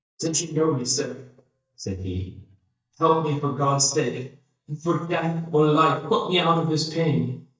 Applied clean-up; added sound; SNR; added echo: neural mask model DeepFilterNet 3.